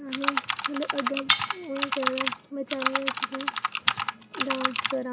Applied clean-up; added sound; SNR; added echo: none; Computer keyboard + Cutlery, silverware; -4 dB; none.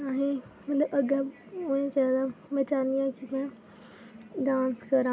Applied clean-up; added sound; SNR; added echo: none; none; none; none.